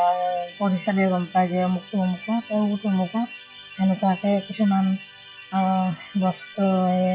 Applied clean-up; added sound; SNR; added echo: classical method log-MMSE.